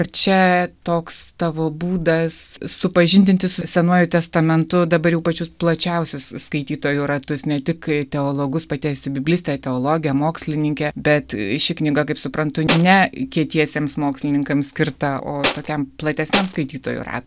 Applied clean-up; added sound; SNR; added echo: none; Tools; 2 dB; none.